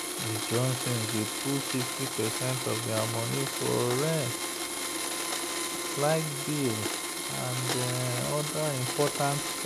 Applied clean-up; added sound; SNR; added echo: none; Domestic sounds, home sounds; 1 dB; none.